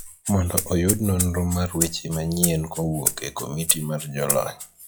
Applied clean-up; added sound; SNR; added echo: classical method log-MMSE.